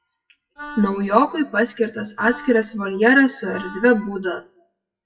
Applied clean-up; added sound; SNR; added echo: classical method WPE with log-MMSE.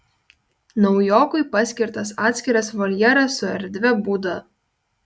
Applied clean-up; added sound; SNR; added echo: none; none; none; none.